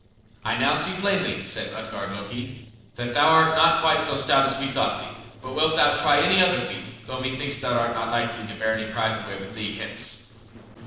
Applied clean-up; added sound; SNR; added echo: neural separator model SepFormer DNS4.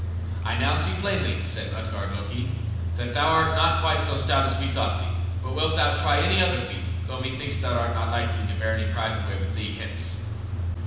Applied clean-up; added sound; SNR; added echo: none; Idling / Engine starting / Accelerating, revving, vroom / Car; 0 dB; reverberation time 1.1 s.